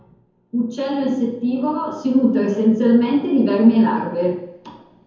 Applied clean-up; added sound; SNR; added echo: none; none; none; reverberation time 0.9 s.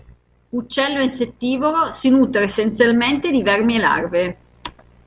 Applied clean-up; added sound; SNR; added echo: none; none; none; none.